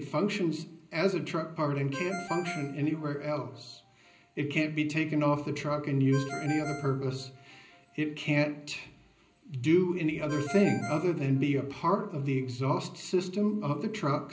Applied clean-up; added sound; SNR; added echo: none; Ringtone; 17 dB; reverberation time 0.5 s.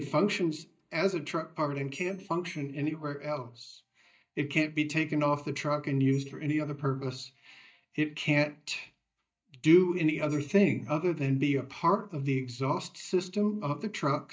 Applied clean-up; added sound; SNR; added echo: neural mask model DeepFilterNet 3.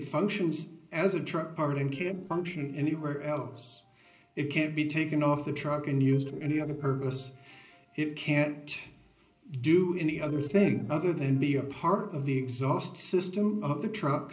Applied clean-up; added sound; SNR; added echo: neural separator model SepFormer DNS4.